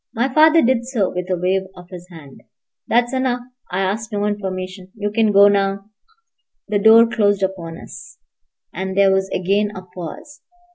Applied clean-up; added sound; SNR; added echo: none; none; none; none.